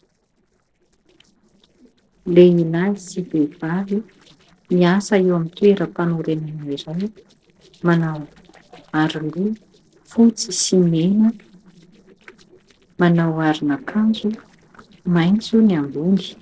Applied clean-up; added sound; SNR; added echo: neural separator model SepFormer DNS4.